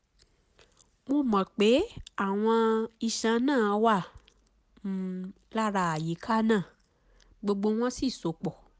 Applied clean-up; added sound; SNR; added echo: none; none; none; none.